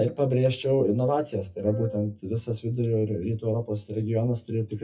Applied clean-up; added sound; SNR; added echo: classical method WPE with log-MMSE.